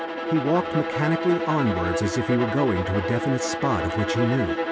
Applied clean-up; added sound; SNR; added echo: none; Bowed string instrument; 3 dB; none.